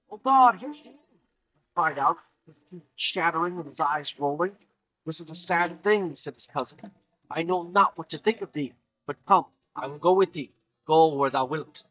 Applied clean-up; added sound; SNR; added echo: neural mask model DeepFilterNet 3.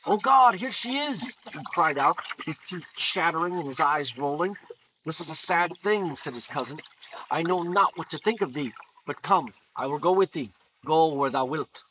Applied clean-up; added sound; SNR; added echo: neural mask model Resemble Enhance denoiser.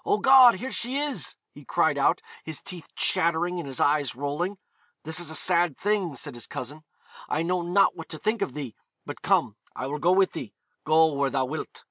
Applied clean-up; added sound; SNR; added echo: none; none; none; none.